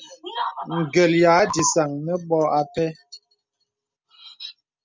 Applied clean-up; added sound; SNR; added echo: none; none; none; none.